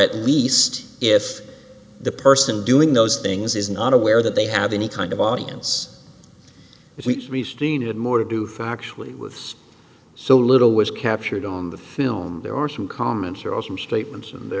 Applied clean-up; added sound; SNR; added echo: none; none; none; none.